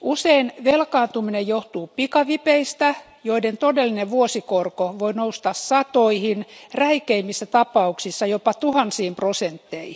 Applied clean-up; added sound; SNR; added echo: none; none; none; none.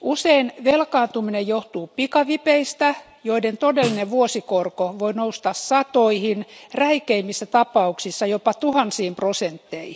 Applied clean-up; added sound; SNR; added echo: none; Snare drum; 14 dB; none.